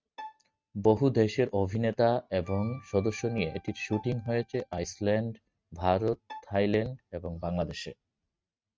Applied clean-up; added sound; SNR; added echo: neural mask model RNNoise.